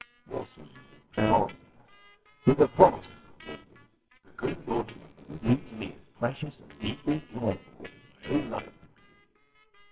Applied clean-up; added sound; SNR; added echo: neural separator model SepFormer WHAMR!.